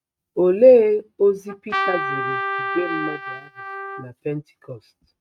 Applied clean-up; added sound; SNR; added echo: neural mask model RNNoise.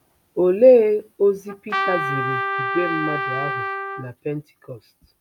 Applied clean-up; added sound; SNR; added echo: none; Trumpet; 5 dB; none.